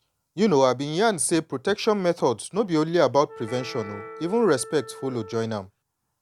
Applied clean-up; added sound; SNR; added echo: none; Piano + Wind instrument, woodwind instrument; 17 dB; none.